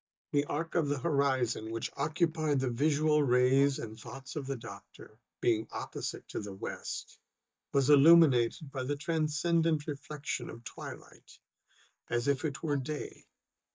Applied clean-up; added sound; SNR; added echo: neural mask model DeepFilterNet 3.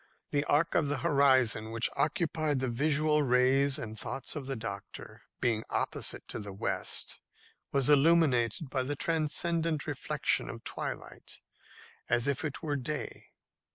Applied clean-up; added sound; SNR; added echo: none; none; none; none.